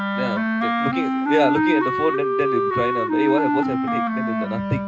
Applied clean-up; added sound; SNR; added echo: none; Wind instrument, woodwind instrument; -4 dB; reverberation time 0.2 s.